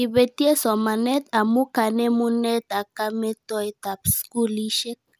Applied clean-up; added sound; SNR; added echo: none; none; none; none.